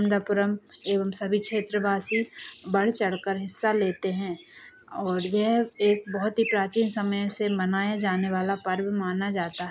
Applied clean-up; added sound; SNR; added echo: none; Bird; 17 dB; none.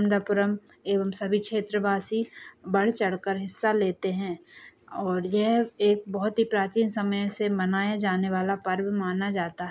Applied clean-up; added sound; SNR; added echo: none; none; none; none.